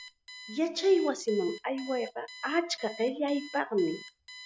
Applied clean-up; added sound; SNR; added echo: none; Alarm; 17 dB; none.